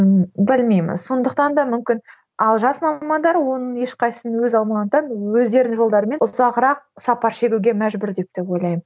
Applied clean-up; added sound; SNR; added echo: none; none; none; none.